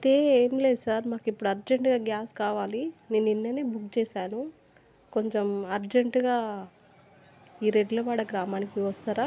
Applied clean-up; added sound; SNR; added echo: none; none; none; none.